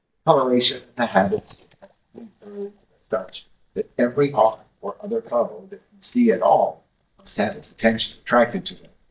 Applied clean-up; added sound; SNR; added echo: neural mask model DeepFilterNet 3.